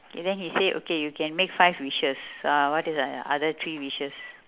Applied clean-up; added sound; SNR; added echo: none; none; none; none.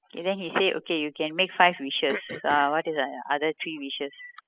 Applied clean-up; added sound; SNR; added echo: classical method spectral subtraction.